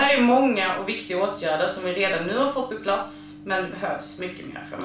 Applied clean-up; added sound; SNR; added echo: none; Microwave oven; 18 dB; reverberation time 0.3 s.